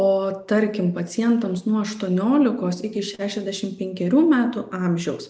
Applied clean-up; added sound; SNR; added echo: none; none; none; none.